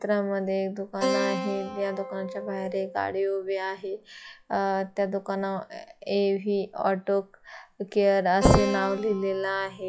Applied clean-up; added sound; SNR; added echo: classical method log-MMSE.